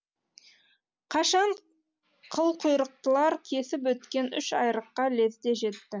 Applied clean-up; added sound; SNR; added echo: none; none; none; none.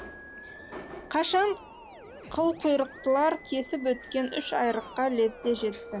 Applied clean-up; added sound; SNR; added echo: none; Subway, metro, underground + Musical instrument; 16 dB; none.